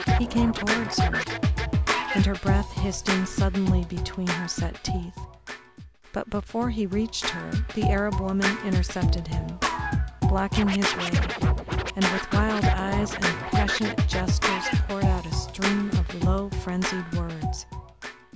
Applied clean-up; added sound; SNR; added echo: none; Scratching (performance technique); -3 dB; none.